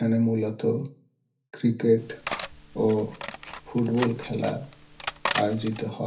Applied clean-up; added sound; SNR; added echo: none; Cutlery, silverware; 7 dB; reverberation time 0.3 s.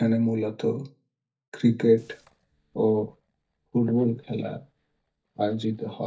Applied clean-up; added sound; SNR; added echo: neural mask model DeepFilterNet 3.